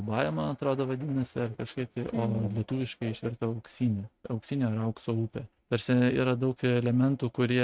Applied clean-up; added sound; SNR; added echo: neural mask model RNNoise.